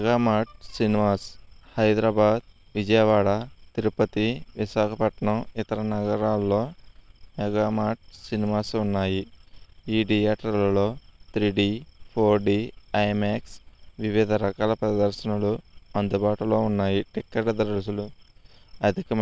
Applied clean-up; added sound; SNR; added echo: none; none; none; none.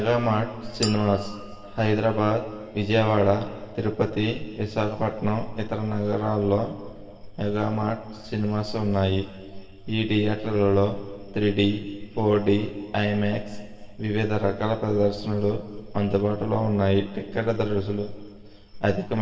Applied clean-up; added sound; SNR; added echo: none; Chink, clink; 15 dB; reverberation time 2.3 s.